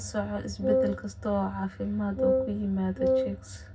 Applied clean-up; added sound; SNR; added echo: none; Wind instrument, woodwind instrument; -3 dB; reverberation time 0.4 s.